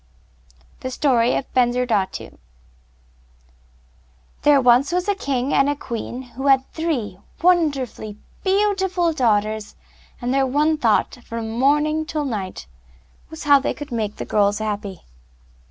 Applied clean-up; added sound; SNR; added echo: none; none; none; none.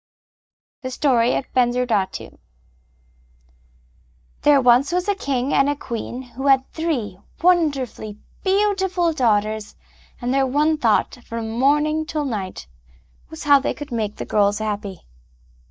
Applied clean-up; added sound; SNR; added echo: neural mask model DeepFilterNet 3.